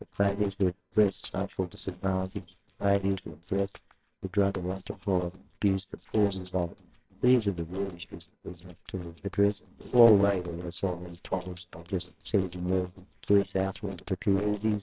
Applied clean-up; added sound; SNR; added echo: neural separator model SepFormer WHAMR!.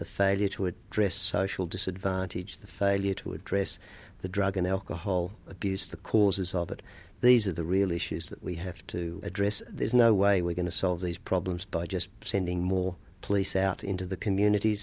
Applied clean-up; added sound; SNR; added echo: none; none; none; none.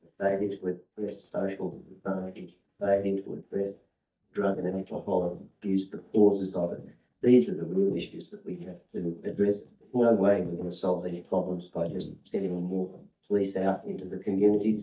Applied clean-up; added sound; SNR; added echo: neural mask model DeepFilterNet 3.